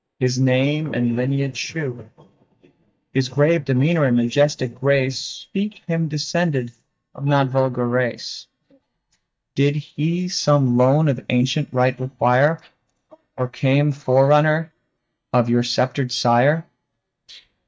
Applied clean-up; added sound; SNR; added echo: neural mask model DeepFilterNet 3.